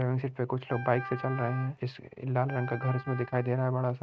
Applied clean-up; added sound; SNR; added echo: neural mask model RNNoise.